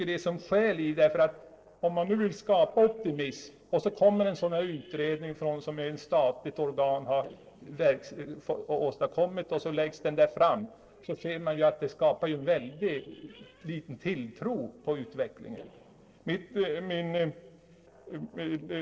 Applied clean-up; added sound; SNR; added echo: neural separator model SepFormer DNS4.